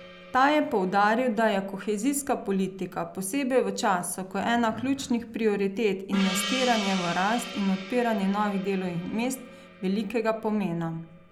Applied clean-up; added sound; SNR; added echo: none; Gong; 13 dB; none.